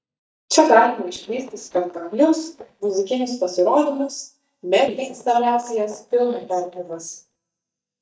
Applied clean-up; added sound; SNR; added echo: neural mask model DeepFilterNet 3.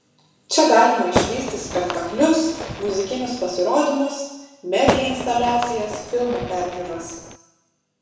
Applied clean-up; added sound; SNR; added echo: none; Fireworks; 6 dB; reverberation time 1.0 s.